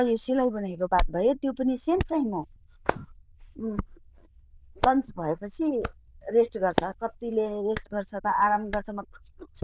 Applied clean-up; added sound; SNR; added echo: neural diffusion model UNIVERSE++.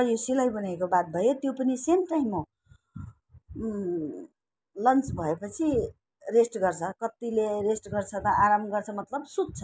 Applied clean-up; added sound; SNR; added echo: none; none; none; none.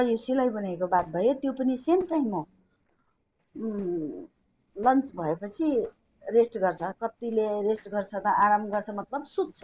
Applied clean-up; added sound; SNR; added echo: neural separator model SepFormer DNS4.